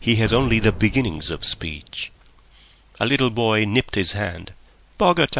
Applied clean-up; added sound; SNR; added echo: none; Boom; 11 dB; none.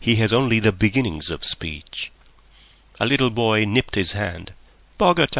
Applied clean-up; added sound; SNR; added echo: none; none; none; none.